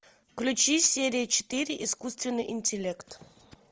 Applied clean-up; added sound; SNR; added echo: none; none; none; none.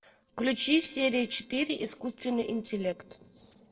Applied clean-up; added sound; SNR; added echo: neural separator model SepFormer DNS4.